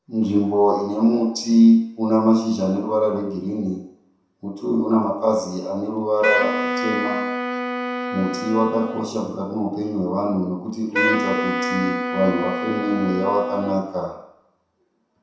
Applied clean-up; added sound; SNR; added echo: none; Wind instrument, woodwind instrument; 4 dB; reverberation time 0.7 s.